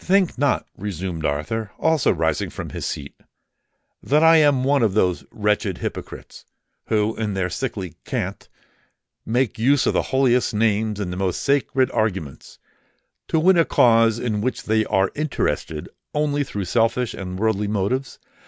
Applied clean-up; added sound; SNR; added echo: none; none; none; none.